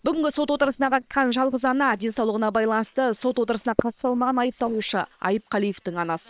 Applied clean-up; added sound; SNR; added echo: neural separator model SepFormer WHAM!.